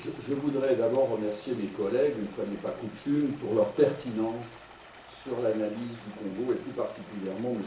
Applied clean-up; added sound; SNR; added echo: none; Stream; 20 dB; reverberation time 0.7 s.